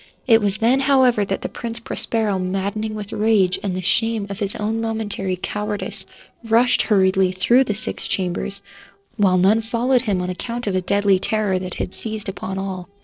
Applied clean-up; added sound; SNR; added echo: neural separator model SepFormer DNS4.